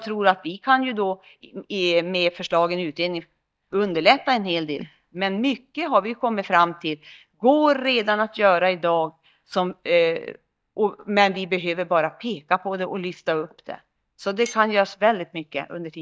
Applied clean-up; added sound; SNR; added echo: neural mask model DeepFilterNet 3.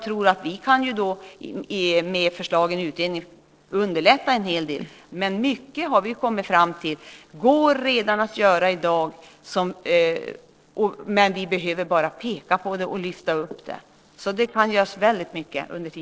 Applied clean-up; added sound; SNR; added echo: neural separator model SepFormer DNS4.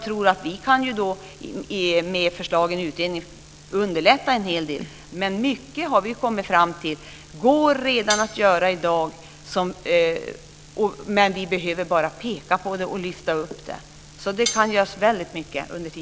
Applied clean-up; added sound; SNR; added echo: none; Cutlery, silverware; 11 dB; none.